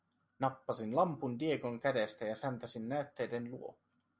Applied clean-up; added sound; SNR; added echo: none; none; none; none.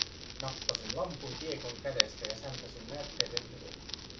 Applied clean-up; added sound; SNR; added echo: none; Crackle; -3 dB; reverberation time 0.3 s.